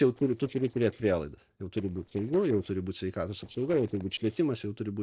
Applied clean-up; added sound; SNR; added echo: neural separator model SepFormer DNS4.